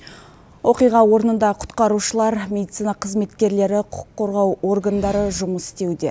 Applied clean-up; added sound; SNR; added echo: none; none; none; none.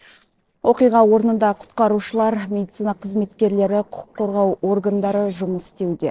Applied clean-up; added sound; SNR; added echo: neural separator model SepFormer DNS4.